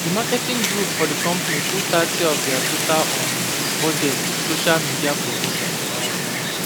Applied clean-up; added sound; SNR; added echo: none; Wind; -2 dB; none.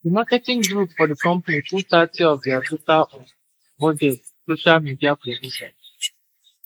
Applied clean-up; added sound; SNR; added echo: neural mask model Resemble Enhance denoiser.